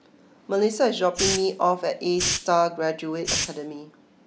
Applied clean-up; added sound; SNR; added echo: none; Hiss; 6 dB; none.